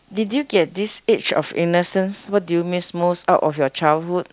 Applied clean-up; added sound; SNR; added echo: none; none; none; none.